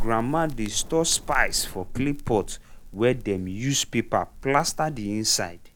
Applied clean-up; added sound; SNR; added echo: none; Crackle; 8 dB; none.